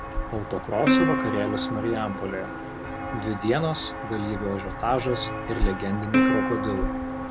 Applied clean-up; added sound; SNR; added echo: none; Walk, footsteps + Plucked string instrument; -1 dB; none.